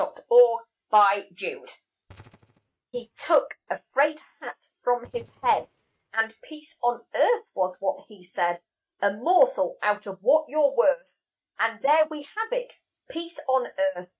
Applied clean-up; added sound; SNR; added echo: neural mask model RNNoise.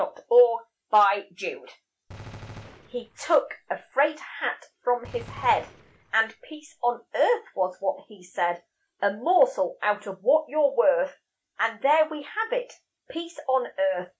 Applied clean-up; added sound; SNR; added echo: none; Gunshot, gunfire; 19 dB; none.